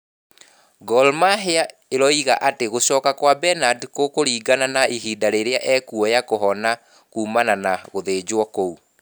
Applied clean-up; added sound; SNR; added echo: none; none; none; none.